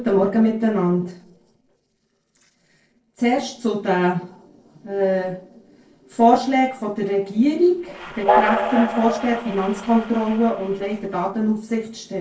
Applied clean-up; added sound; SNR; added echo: neural separator model SepFormer DNS4.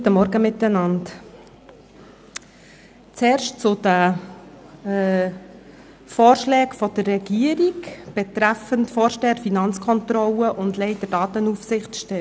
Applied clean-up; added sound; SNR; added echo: none; none; none; none.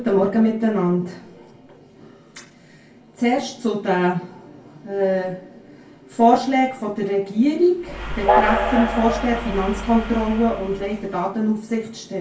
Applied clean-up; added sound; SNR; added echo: none; Train; 3 dB; reverberation time 0.3 s.